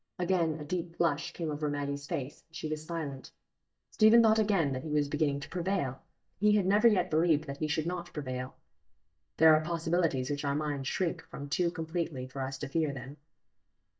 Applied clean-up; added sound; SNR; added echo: neural mask model DeepFilterNet 3.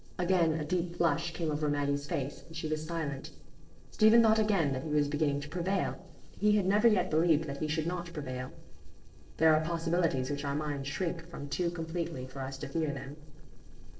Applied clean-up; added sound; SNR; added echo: neural separator model SepFormer DNS4.